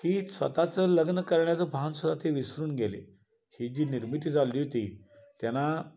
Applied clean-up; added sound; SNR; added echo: none; none; none; none.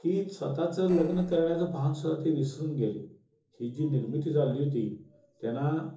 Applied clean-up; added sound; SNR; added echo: neural separator model SepFormer DNS4.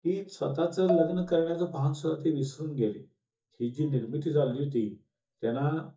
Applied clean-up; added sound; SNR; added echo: neural mask model DeepFilterNet 3.